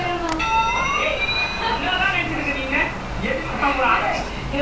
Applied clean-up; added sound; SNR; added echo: none; Tap; 20 dB; none.